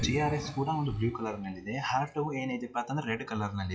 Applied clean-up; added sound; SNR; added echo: classical method WPE with log-MMSE.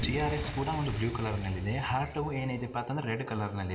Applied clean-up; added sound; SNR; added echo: none; Boom; 8 dB; reverberation time 2.5 s.